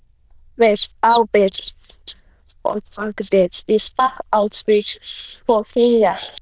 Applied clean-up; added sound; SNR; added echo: neural diffusion model UNIVERSE++.